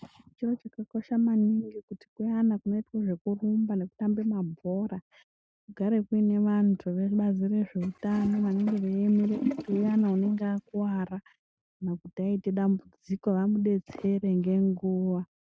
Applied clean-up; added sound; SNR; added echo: neural mask model RNNoise.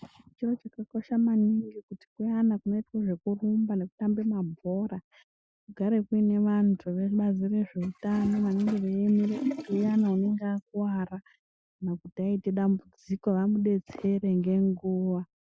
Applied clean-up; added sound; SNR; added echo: classical method Wiener filter.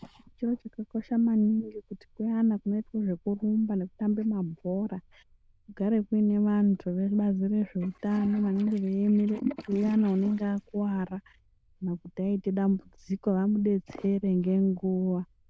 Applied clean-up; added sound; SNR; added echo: neural diffusion model UNIVERSE++.